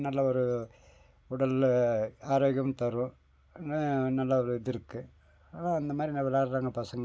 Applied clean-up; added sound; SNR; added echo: none; none; none; none.